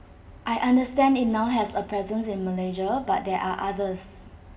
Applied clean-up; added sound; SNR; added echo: none; none; none; reverberation time 2.4 s.